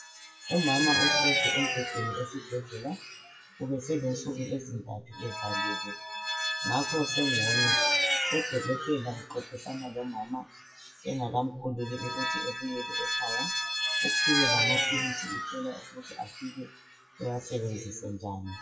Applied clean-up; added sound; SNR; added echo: classical method WPE with log-MMSE.